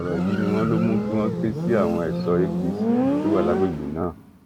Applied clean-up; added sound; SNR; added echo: none; Motorcycle; -1 dB; none.